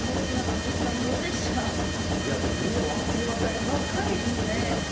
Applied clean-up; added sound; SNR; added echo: none; Mechanisms; -4 dB; reverberation time 1.1 s.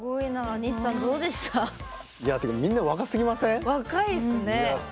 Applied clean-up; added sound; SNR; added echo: none; none; none; none.